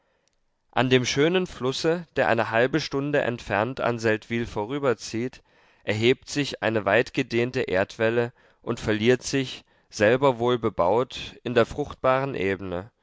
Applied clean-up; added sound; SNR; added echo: none; none; none; none.